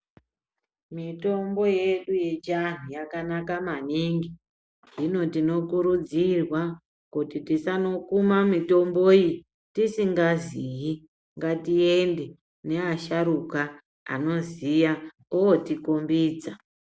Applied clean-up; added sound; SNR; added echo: none; none; none; none.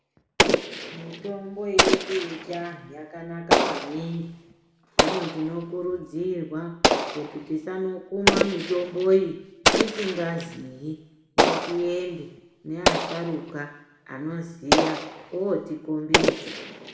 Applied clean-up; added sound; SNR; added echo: none; Explosion; -3 dB; reverberation time 0.8 s.